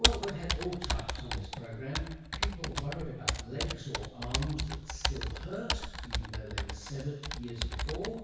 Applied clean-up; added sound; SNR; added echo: none; Computer keyboard; -4 dB; reverberation time 1.1 s.